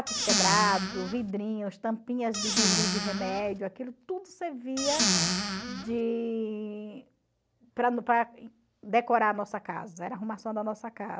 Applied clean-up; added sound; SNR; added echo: none; Squeak / Cupboard open or close; -3 dB; none.